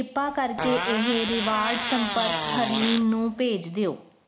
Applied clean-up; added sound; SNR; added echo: none; Fart; 3 dB; none.